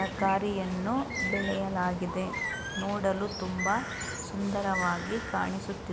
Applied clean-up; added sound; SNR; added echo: none; Bird; 5 dB; none.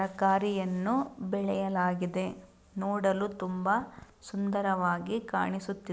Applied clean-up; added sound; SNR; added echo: none; none; none; none.